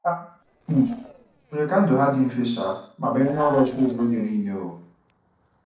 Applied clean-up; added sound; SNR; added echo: neural separator model SepFormer DNS4.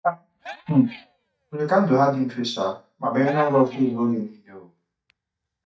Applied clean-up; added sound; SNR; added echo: neural mask model DeepFilterNet 3.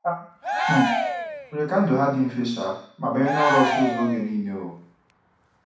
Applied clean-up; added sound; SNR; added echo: none; Cheering; 4 dB; reverberation time 0.6 s.